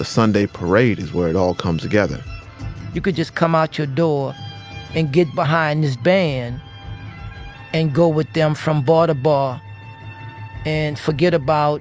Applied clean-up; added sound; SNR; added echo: none; none; none; none.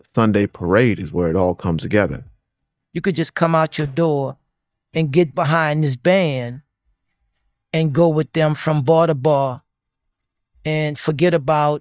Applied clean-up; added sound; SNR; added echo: neural mask model DeepFilterNet 3.